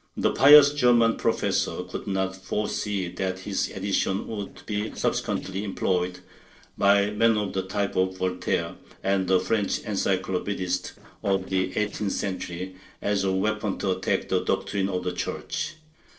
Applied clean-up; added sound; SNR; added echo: neural separator model SepFormer DNS4.